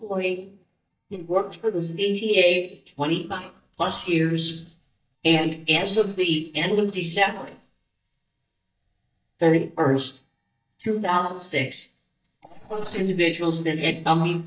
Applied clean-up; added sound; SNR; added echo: neural mask model DeepFilterNet 3.